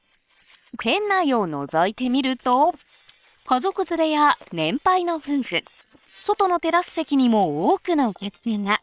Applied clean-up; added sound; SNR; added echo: neural separator model SepFormer WHAM!.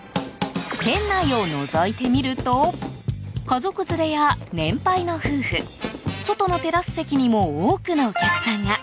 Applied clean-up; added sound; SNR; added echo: none; Fireworks; 15 dB; none.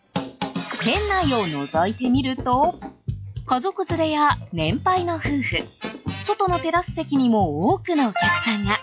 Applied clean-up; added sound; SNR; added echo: classical method log-MMSE.